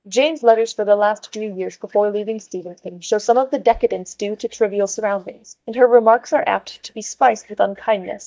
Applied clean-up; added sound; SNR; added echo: neural mask model DeepFilterNet 3.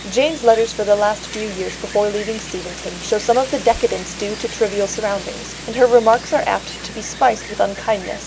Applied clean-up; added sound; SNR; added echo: none; Wind; 13 dB; none.